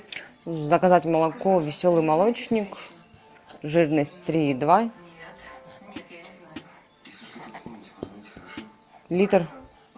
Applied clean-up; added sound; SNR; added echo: none; Hi-hat; 17 dB; none.